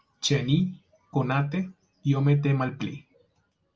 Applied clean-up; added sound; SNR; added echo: none; none; none; none.